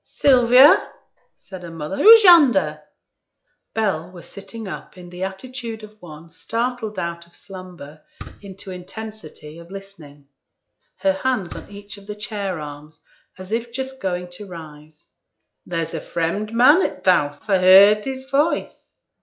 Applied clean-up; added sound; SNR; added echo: classical method log-MMSE.